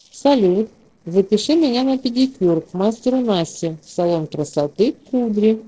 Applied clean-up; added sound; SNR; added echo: neural separator model SepFormer DNS4.